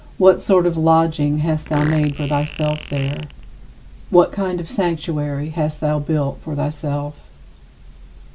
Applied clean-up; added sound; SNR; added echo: none; Fart; 16 dB; none.